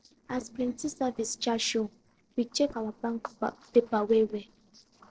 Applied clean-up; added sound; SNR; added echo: neural separator model SepFormer DNS4.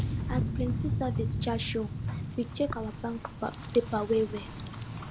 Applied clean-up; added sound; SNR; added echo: none; Rain; 1 dB; none.